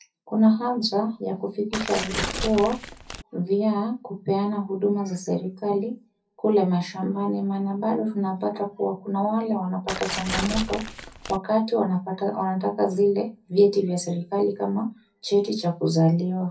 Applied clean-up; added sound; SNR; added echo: none; Tearing; 6 dB; reverberation time 0.3 s.